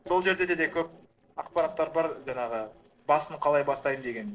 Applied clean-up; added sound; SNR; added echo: neural separator model SepFormer DNS4.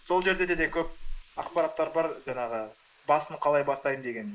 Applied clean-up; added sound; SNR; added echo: neural mask model Resemble Enhance denoiser.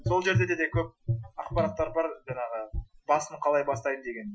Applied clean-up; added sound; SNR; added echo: classical method Wiener filter.